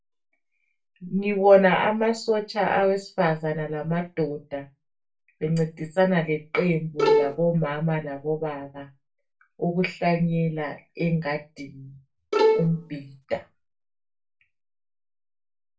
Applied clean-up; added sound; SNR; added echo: none; Bowed string instrument; -2 dB; reverberation time 0.2 s.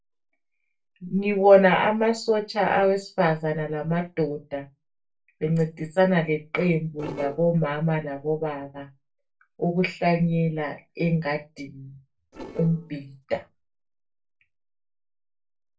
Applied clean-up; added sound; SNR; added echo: neural separator model SepFormer DNS4.